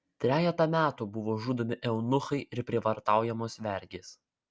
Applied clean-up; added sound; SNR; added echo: none; none; none; none.